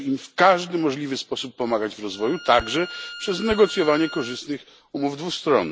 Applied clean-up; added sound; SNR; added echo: none; Bowed string instrument + Whoosh, swoosh, swish; 15 dB; none.